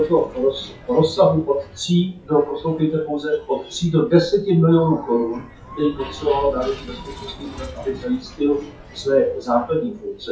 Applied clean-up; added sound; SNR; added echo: classical method WPE with log-MMSE.